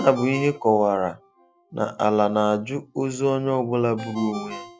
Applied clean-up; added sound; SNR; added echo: none; Ringtone; 19 dB; none.